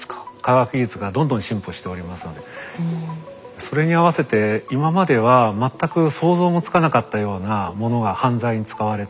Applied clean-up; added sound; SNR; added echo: none; none; none; none.